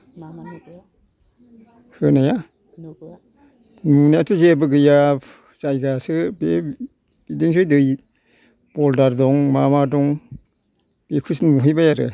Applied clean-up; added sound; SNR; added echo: none; none; none; none.